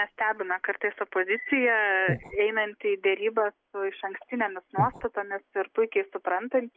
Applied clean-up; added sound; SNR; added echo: none; Breathing; 4 dB; none.